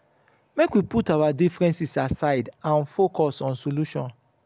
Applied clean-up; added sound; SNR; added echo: none; none; none; none.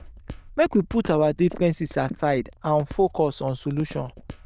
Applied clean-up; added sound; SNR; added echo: neural diffusion model UNIVERSE++.